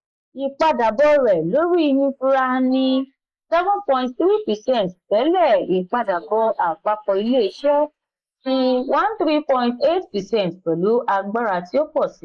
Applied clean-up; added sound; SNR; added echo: neural mask model Resemble Enhance denoiser.